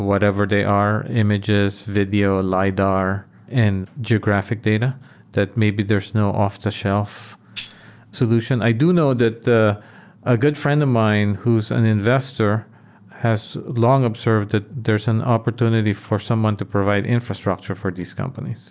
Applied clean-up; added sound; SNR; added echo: none; Tambourine; 4 dB; none.